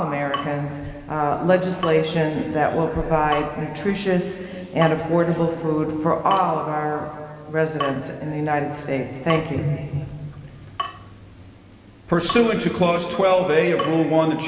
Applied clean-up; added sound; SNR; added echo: none; Drip / Water tap, faucet; 15 dB; reverberation time 2.5 s.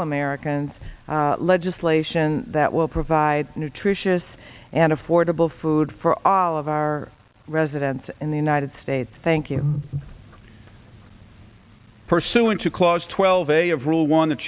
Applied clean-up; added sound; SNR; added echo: none; none; none; none.